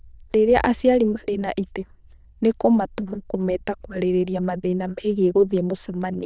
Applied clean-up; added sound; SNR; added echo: neural diffusion model UNIVERSE++.